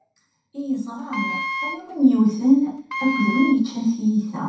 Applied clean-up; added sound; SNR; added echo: none; Wind instrument, woodwind instrument; 8 dB; reverberation time 0.7 s.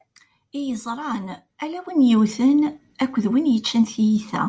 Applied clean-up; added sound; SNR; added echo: none; none; none; none.